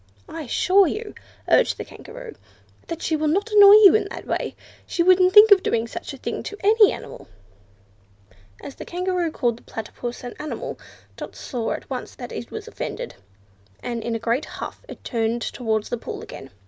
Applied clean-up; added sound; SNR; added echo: none; none; none; none.